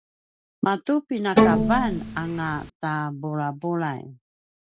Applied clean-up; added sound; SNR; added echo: none; Bowed string instrument; -5 dB; none.